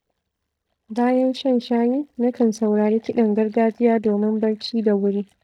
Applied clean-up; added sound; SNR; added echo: neural mask model DeepFilterNet 3.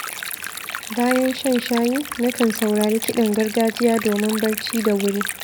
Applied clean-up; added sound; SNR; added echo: none; Stream; 9 dB; none.